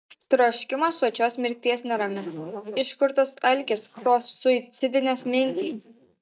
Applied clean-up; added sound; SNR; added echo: neural mask model DeepFilterNet 3.